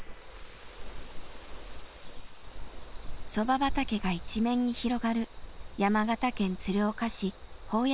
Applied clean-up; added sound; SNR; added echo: neural separator model SepFormer WHAM!.